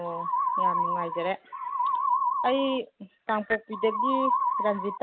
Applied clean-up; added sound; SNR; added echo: none; Musical instrument; -3 dB; none.